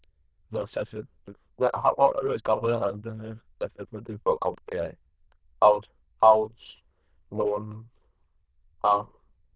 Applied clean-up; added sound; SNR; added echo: neural diffusion model UNIVERSE++.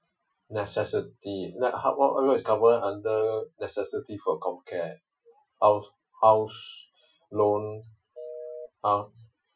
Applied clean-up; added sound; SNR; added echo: classical method Wiener filter.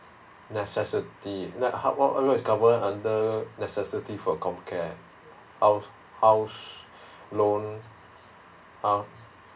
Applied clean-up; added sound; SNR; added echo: none; none; none; none.